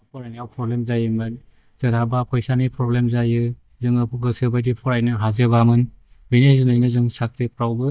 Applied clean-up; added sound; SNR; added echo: neural mask model DeepFilterNet 3.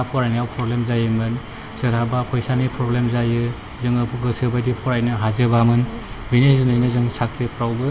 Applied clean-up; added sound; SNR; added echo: none; Buzz; 19 dB; reverberation time 0.8 s.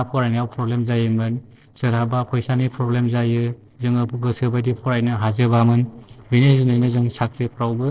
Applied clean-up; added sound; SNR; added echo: neural separator model SepFormer DNS4.